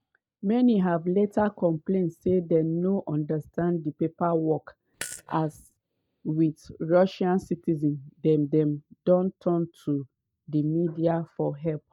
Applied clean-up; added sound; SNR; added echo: neural mask model DeepFilterNet 3.